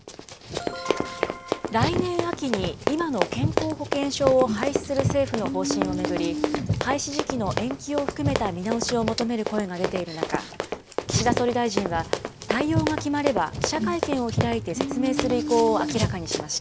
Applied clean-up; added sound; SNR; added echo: none; Car + Run; 1 dB; none.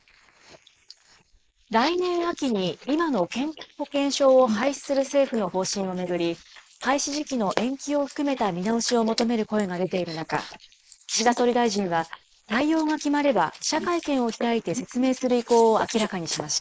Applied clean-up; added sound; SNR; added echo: neural mask model Resemble Enhance denoiser.